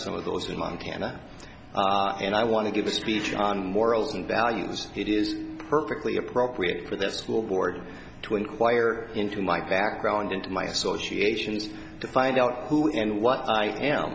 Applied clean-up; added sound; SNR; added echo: none; none; none; none.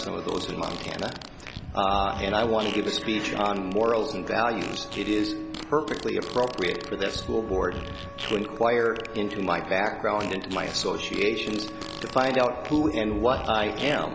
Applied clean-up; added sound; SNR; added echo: none; Fart + Wind instrument, woodwind instrument; 11 dB; none.